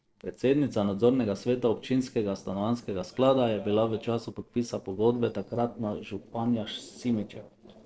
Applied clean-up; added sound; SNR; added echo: neural separator model SepFormer DNS4.